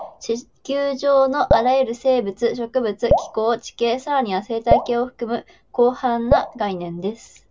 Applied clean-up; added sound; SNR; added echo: none; Drip; 5 dB; none.